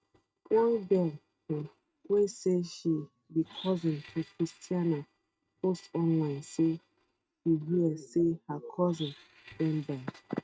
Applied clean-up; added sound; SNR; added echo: neural mask model RNNoise.